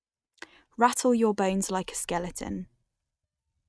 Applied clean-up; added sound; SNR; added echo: neural mask model RNNoise.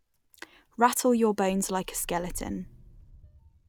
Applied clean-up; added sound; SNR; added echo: none; Engine starting / Motor vehicle (road); 19 dB; none.